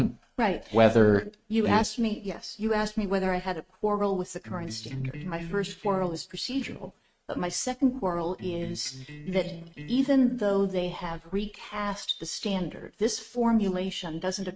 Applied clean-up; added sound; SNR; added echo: neural mask model RNNoise.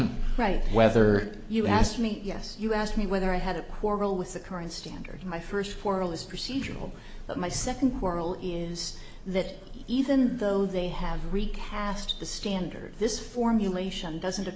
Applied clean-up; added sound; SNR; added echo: none; none; none; none.